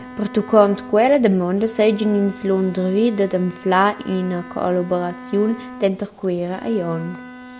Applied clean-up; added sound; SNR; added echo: none; Bowed string instrument; 18 dB; none.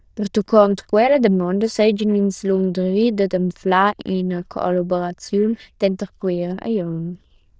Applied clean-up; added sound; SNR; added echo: neural diffusion model UNIVERSE++.